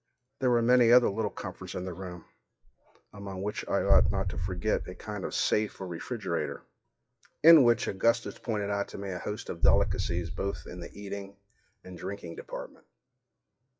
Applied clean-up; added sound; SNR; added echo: classical method WPE with log-MMSE.